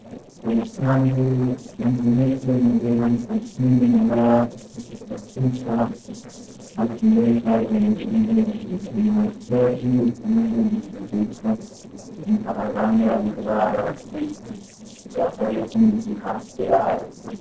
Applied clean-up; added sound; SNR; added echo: neural separator model SepFormer DNS4.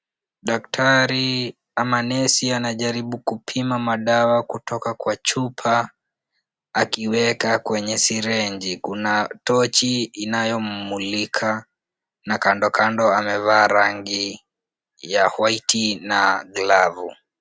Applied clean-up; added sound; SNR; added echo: none; none; none; none.